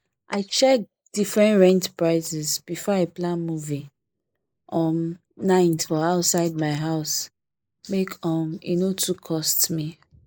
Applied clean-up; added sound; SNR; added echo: neural mask model Resemble Enhance denoiser.